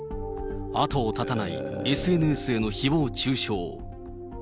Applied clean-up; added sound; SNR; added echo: none; Burping, eructation; 12 dB; none.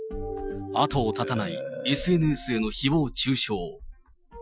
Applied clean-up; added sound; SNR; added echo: classical method Wiener filter.